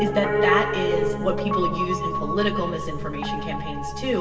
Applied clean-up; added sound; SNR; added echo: none; Piano; 0 dB; reverberation time 1.4 s.